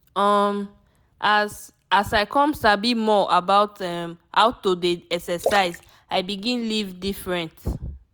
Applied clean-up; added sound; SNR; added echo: none; Splash, splatter; 11 dB; none.